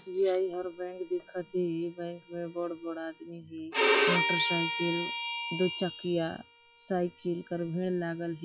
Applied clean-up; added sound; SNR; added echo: classical method log-MMSE.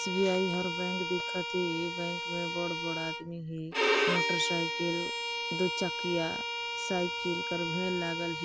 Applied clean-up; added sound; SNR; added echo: none; Bowed string instrument; -1 dB; none.